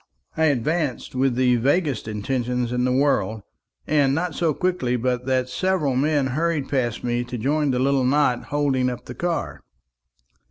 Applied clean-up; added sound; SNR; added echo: none; none; none; none.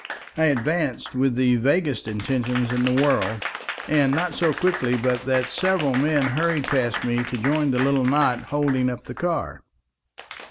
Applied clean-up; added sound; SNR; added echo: none; Applause / Crowd; 11 dB; none.